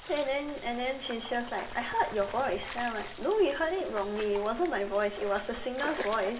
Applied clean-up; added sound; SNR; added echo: none; Stream; 12 dB; reverberation time 1.3 s.